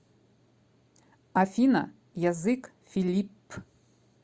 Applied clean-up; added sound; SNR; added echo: none; none; none; none.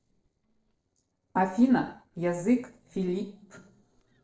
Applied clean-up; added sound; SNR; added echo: neural separator model SepFormer DNS4.